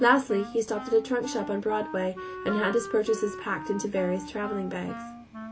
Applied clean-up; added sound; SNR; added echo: none; Wind instrument, woodwind instrument + Wind instrument, woodwind instrument; 11 dB; none.